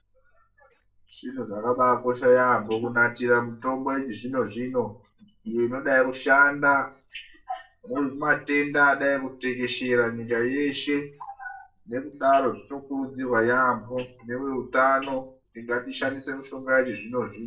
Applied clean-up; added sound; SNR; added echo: neural separator model SepFormer DNS4.